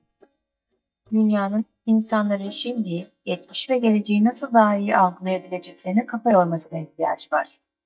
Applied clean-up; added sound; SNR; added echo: neural mask model DeepFilterNet 3.